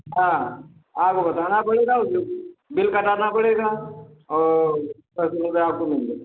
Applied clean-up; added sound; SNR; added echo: none; none; none; none.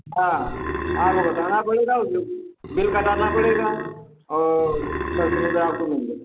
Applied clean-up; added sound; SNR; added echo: none; Burping, eructation; 4 dB; none.